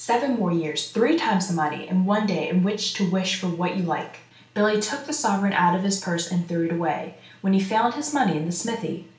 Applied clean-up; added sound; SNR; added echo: none; none; none; reverberation time 0.4 s.